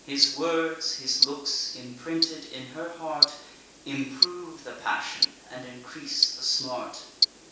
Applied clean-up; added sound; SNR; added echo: none; Tick-tock; -1 dB; reverberation time 0.6 s.